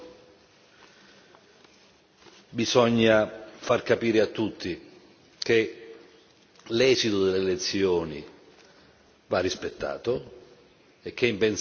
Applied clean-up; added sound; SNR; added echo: none; none; none; none.